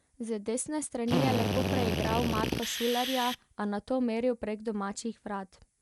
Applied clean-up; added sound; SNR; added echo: none; Drill; -1 dB; none.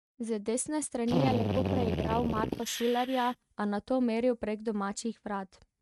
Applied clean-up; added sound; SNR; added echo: neural mask model RNNoise.